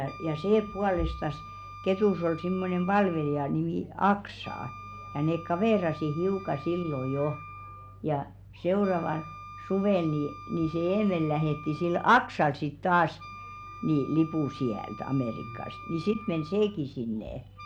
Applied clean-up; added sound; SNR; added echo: none; Wind instrument, woodwind instrument; 16 dB; none.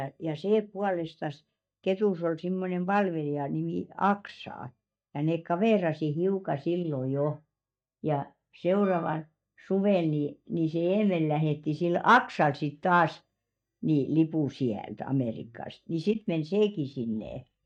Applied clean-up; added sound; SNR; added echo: neural mask model DeepFilterNet 3.